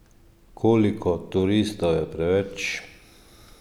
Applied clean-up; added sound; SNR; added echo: none; none; none; none.